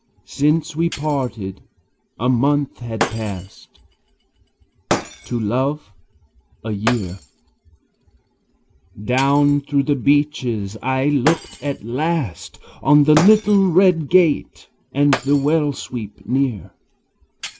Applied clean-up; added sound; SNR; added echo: none; Shatter; 12 dB; none.